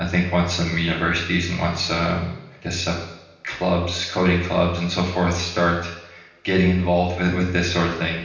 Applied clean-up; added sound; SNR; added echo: none; none; none; reverberation time 0.9 s.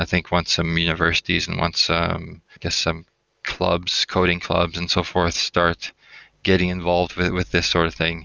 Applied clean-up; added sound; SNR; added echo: none; none; none; none.